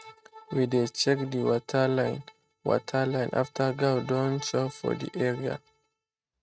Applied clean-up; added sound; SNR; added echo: neural mask model RNNoise.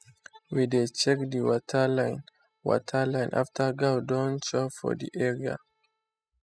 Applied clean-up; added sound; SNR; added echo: classical method spectral subtraction.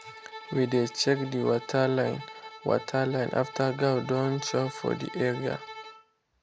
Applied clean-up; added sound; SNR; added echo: none; Bowed string instrument; 15 dB; none.